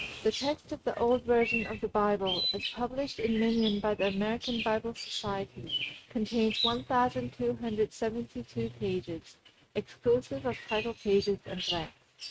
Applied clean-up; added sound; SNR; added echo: neural mask model RNNoise.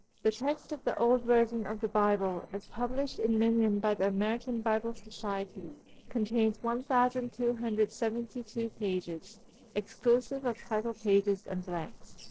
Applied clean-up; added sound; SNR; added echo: neural separator model SepFormer DNS4.